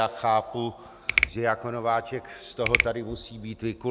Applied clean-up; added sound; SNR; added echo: none; Finger snapping; 1 dB; none.